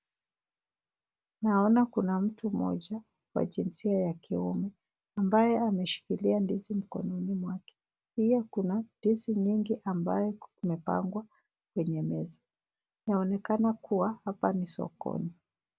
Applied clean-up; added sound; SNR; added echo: none; none; none; none.